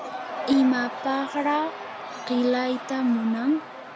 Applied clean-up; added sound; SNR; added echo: none; Crowd / Cheering; 10 dB; none.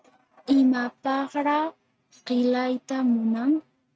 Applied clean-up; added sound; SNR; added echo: neural mask model RNNoise.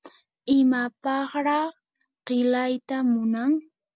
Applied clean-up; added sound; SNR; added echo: none; none; none; none.